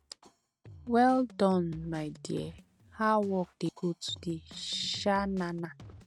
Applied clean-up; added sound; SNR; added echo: neural mask model RNNoise.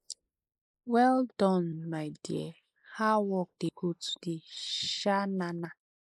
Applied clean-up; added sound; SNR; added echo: neural mask model Resemble Enhance denoiser.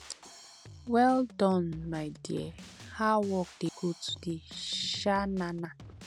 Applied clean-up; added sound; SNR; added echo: none; Drum kit; 19 dB; none.